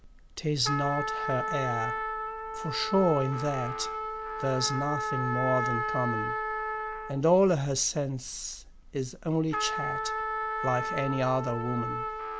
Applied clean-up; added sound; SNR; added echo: none; Trumpet; 3 dB; none.